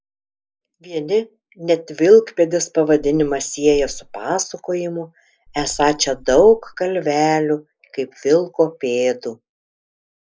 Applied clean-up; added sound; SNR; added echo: neural mask model Resemble Enhance denoiser.